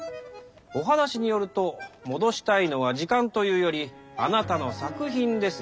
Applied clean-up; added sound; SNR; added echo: none; none; none; none.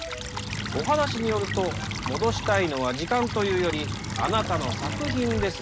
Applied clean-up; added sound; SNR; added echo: none; Bird + Stream / Trickle, dribble; 4 dB; none.